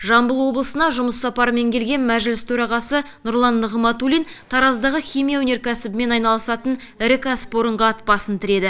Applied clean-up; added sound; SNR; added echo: none; none; none; none.